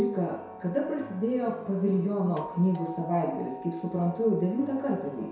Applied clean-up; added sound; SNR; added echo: none; Doorbell; 17 dB; reverberation time 0.7 s.